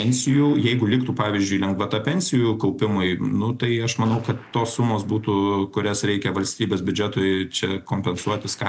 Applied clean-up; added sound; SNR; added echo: neural separator model SepFormer DNS4.